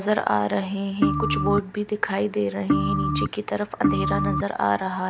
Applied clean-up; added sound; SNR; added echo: none; Organ; 0 dB; none.